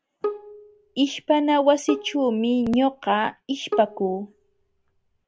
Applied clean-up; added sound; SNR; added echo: none; Bowed string instrument; 11 dB; none.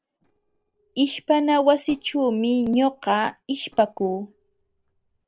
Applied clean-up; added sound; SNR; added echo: neural separator model SepFormer DNS4.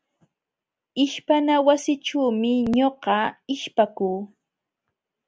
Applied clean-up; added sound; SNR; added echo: none; none; none; none.